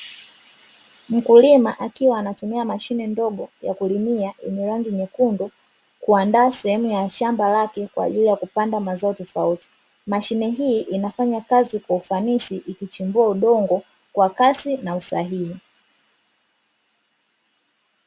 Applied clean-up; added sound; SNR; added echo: none; none; none; none.